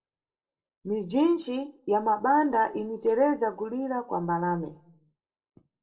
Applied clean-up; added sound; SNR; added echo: neural separator model SepFormer DNS4.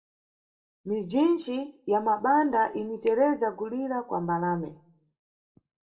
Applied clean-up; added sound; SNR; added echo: neural mask model DeepFilterNet 3.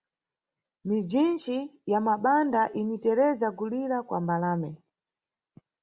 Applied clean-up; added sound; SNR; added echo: none; none; none; none.